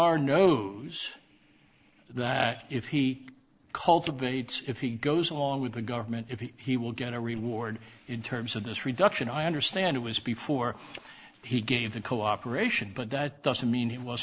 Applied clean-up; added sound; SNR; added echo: neural separator model SepFormer DNS4.